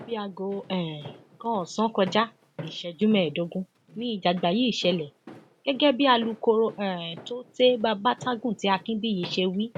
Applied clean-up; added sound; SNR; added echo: none; Walk, footsteps; 19 dB; none.